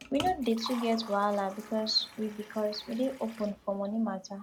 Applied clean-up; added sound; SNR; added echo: none; Liquid; 15 dB; none.